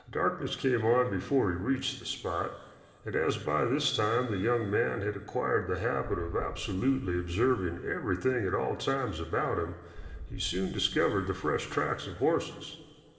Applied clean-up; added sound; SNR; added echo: none; Boom; 15 dB; reverberation time 2.3 s.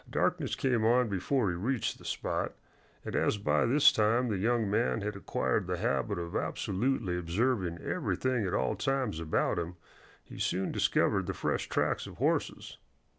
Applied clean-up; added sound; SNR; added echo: none; none; none; none.